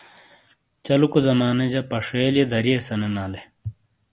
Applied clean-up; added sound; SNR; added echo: none; none; none; none.